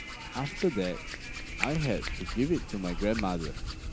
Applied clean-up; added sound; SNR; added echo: none; Hands + Wind; 5 dB; none.